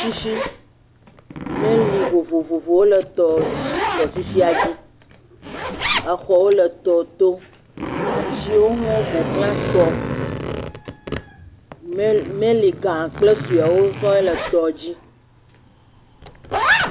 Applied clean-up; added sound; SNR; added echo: none; Zipper (clothing); 6 dB; none.